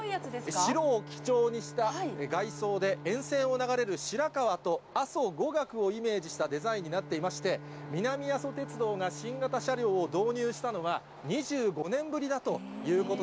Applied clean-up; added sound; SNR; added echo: none; Bowed string instrument; 16 dB; none.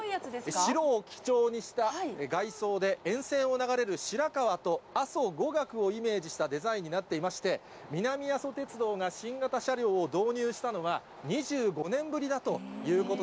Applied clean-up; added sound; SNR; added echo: none; none; none; none.